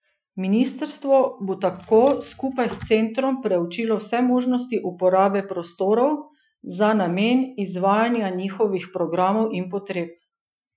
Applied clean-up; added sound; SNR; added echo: classical method Wiener filter.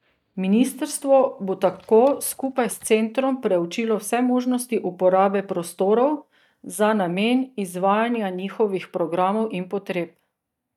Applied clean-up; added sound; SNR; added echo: neural mask model DeepFilterNet 3.